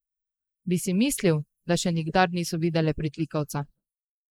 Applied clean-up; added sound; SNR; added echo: neural mask model Resemble Enhance denoiser.